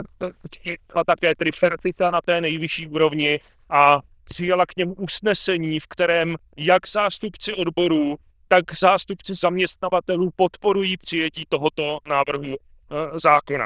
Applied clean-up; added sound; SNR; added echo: neural diffusion model UNIVERSE++.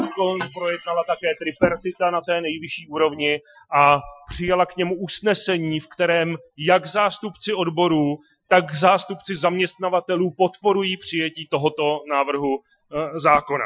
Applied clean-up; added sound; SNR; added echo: classical method Wiener filter.